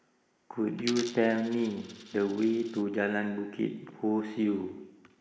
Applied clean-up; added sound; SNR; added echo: none; Coin (dropping); 15 dB; reverberation time 1.0 s.